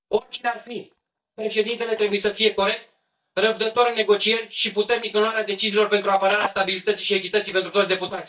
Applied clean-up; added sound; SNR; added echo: neural mask model DeepFilterNet 3.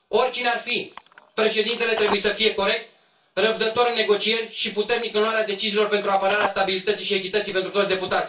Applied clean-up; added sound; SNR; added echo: none; Telephone; 17 dB; reverberation time 0.3 s.